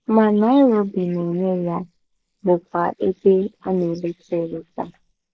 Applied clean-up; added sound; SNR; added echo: neural mask model Resemble Enhance denoiser.